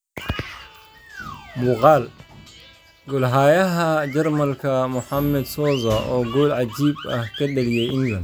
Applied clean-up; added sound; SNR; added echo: none; none; none; none.